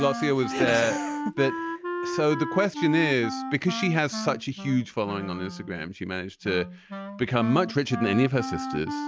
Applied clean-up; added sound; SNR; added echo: none; Wind instrument, woodwind instrument; 8 dB; none.